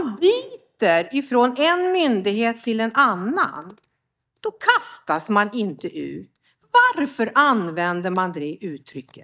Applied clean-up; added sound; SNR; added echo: neural mask model DeepFilterNet 3.